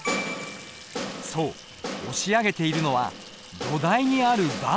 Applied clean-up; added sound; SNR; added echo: none; Sink (filling or washing) / Water tap, faucet; 19 dB; none.